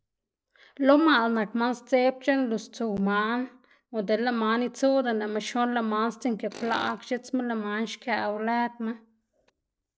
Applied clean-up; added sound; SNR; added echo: neural separator model SepFormer DNS4.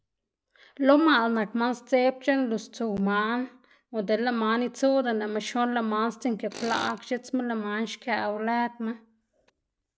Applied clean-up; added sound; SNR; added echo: none; Tools; 20 dB; none.